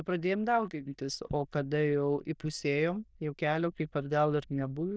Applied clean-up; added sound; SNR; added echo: neural diffusion model UNIVERSE++.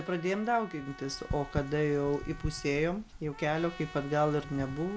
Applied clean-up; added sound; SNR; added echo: none; Trumpet; 19 dB; none.